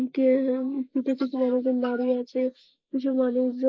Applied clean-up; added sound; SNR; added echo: neural mask model Resemble Enhance denoiser.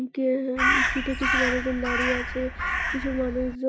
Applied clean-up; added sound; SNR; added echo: none; Crow; -1 dB; none.